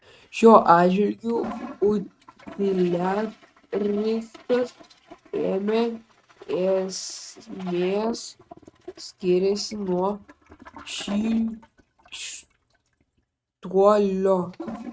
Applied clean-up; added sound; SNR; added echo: neural mask model RNNoise.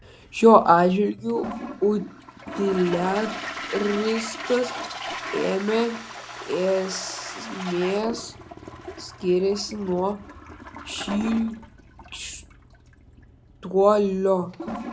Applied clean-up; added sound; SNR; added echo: none; Toilet flush; 12 dB; none.